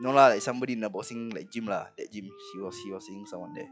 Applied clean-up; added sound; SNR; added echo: classical method log-MMSE.